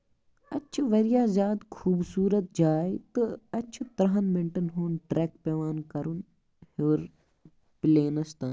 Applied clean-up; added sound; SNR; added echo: none; none; none; none.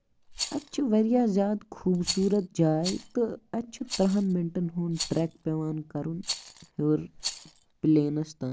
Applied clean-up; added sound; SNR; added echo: none; Rattle; 13 dB; none.